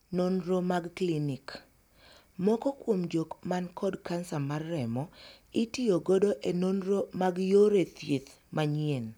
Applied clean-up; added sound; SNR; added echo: none; none; none; none.